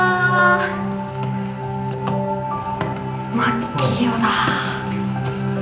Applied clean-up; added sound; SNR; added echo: none; none; none; reverberation time 0.8 s.